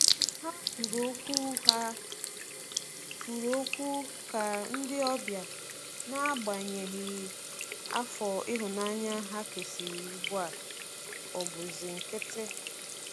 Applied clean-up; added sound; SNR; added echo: none; Sink (filling or washing) / Water tap, faucet; -1 dB; none.